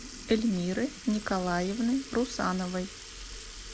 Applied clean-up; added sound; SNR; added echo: none; Sink (filling or washing) / Liquid; 14 dB; none.